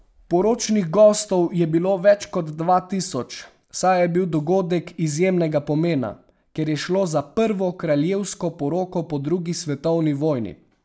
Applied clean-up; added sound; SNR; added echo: none; none; none; none.